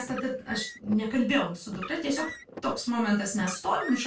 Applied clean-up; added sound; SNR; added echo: none; Car; 14 dB; reverberation time 0.2 s.